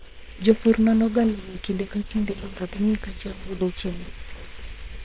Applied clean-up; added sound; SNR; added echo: neural separator model SepFormer WHAM!.